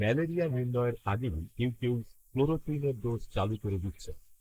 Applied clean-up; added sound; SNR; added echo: neural mask model Resemble Enhance denoiser.